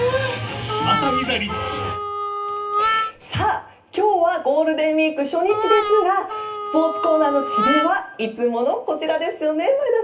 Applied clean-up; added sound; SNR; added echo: none; Harmonica; 3 dB; reverberation time 0.3 s.